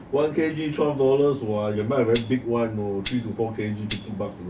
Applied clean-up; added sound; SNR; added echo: none; Tambourine; 2 dB; none.